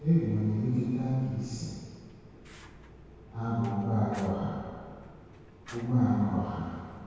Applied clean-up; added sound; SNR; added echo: none; Fire; 19 dB; reverberation time 1.9 s.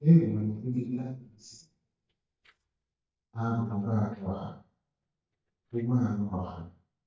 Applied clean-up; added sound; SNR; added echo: neural mask model DeepFilterNet 3.